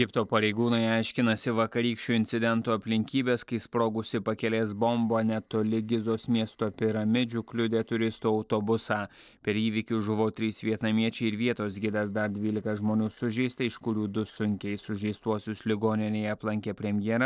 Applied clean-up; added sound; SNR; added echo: neural separator model SepFormer DNS4.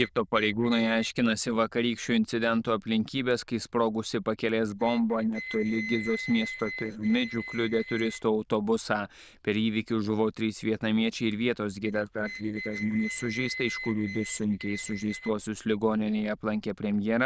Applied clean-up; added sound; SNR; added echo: neural diffusion model UNIVERSE++.